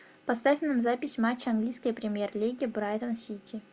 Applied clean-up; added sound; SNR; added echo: none; none; none; none.